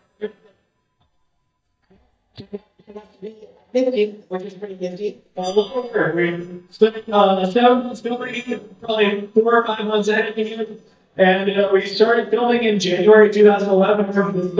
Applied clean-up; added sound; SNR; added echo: neural mask model DeepFilterNet 3.